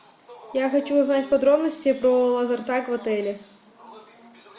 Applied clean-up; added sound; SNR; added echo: none; none; none; none.